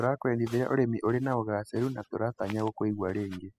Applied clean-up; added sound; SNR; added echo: classical method spectral subtraction.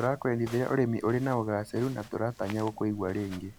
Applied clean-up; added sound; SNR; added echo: none; Walk, footsteps; 20 dB; none.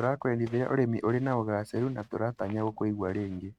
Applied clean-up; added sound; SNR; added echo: neural mask model RNNoise.